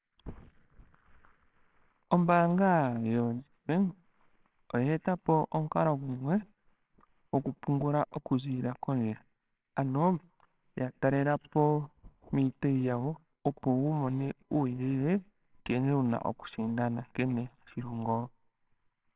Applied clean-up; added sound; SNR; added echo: neural separator model SepFormer WHAMR!.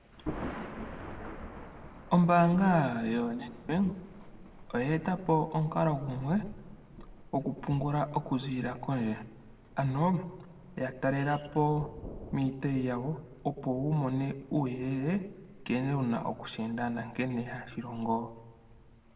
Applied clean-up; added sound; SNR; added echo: none; Thunder; 16 dB; reverberation time 1.1 s.